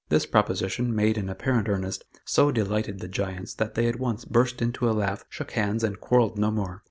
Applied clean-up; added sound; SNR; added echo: none; none; none; none.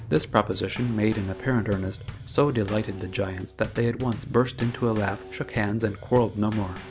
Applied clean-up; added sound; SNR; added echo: none; Bass drum / Snare drum / Drum kit; 13 dB; none.